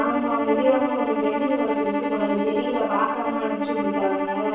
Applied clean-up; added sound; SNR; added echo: none; Bowed string instrument; 0 dB; reverberation time 0.6 s.